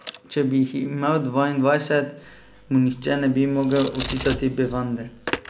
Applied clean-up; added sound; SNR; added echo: none; Telephone + Domestic sounds, home sounds; 10 dB; none.